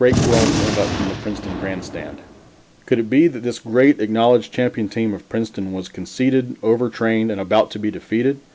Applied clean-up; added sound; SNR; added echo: none; Gunshot, gunfire; 3 dB; none.